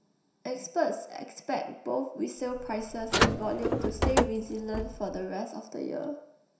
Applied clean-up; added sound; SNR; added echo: none; Car; -3 dB; reverberation time 0.7 s.